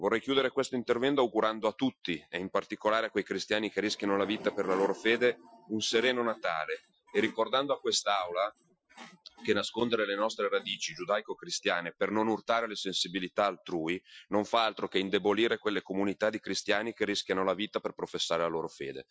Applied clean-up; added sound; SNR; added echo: classical method Wiener filter.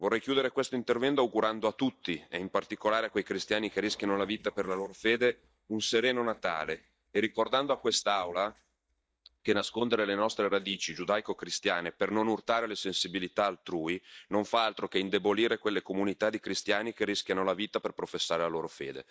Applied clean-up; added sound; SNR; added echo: neural mask model DeepFilterNet 3.